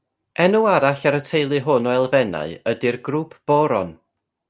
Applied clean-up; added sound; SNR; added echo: none; none; none; none.